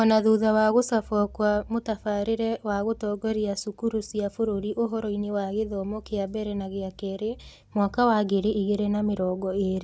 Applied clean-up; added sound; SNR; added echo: none; none; none; none.